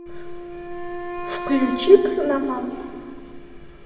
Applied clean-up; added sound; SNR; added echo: none; Wind instrument, woodwind instrument; 11 dB; reverberation time 2.5 s.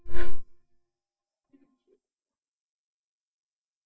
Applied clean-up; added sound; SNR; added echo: neural mask model DeepFilterNet 3.